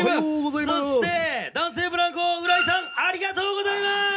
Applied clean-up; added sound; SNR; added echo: none; none; none; reverberation time 0.3 s.